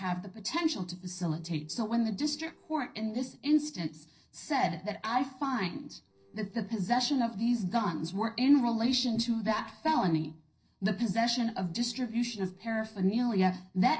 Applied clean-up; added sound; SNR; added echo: neural separator model SepFormer DNS4.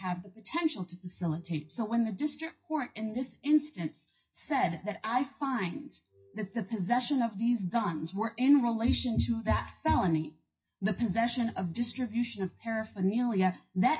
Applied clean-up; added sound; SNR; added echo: classical method WPE with log-MMSE.